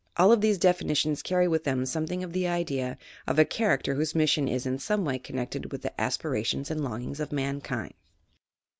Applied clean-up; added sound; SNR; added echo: none; none; none; none.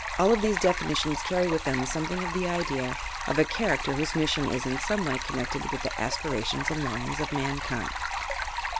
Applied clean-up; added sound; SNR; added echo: none; Stream; 4 dB; none.